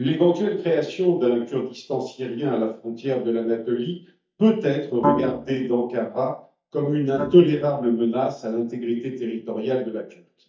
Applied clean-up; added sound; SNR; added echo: neural mask model DeepFilterNet 3.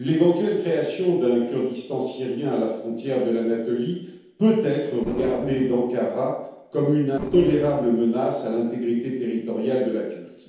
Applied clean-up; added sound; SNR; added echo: neural separator model SepFormer DNS4.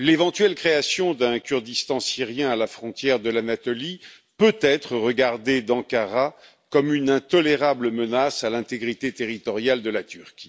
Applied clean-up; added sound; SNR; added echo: none; none; none; none.